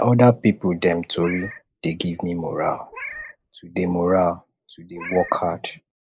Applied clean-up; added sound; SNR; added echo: neural mask model Resemble Enhance denoiser.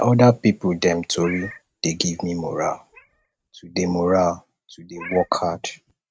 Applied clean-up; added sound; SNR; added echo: neural mask model RNNoise.